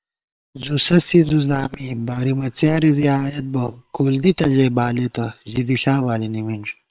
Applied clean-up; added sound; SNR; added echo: neural separator model SepFormer WHAM!.